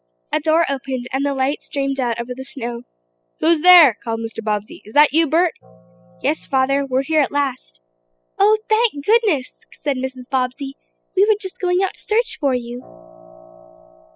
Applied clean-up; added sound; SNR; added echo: classical method spectral subtraction.